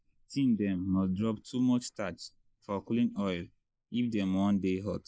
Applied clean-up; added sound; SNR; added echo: neural mask model Resemble Enhance denoiser.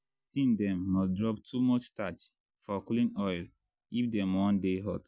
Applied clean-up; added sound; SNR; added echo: none; none; none; none.